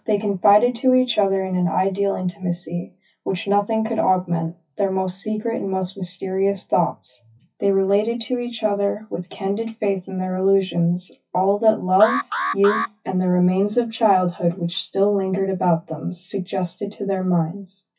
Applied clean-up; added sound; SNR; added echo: classical method WPE with log-MMSE.